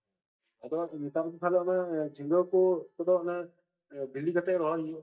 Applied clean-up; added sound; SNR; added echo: neural mask model DeepFilterNet 3.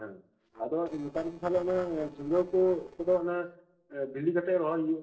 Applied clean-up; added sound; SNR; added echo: neural separator model SepFormer DNS4.